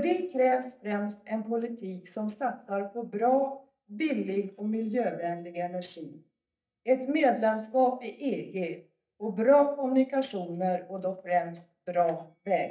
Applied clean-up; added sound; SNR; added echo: neural mask model DeepFilterNet 3.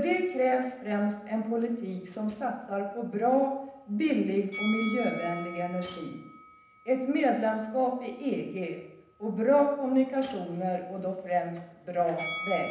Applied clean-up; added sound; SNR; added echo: none; Bell; 16 dB; reverberation time 0.8 s.